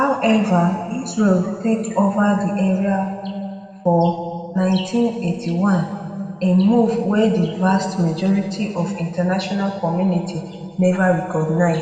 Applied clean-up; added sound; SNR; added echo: none; none; none; reverberation time 1.8 s.